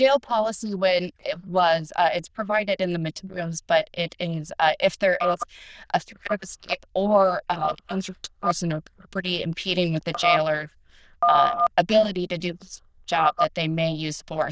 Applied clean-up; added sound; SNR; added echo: neural diffusion model UNIVERSE++.